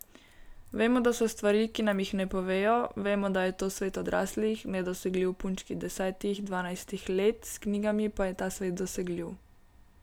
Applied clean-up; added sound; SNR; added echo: none; none; none; none.